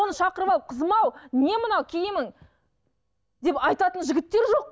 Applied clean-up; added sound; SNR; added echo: none; none; none; none.